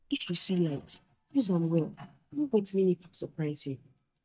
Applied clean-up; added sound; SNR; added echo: neural mask model DeepFilterNet 3.